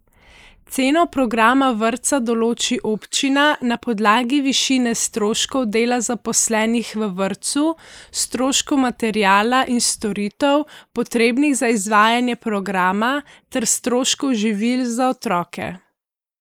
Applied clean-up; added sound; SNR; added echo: neural mask model Resemble Enhance denoiser.